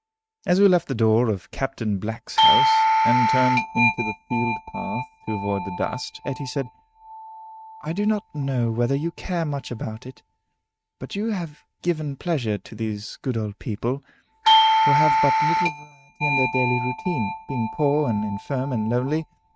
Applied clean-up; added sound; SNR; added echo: neural mask model RNNoise.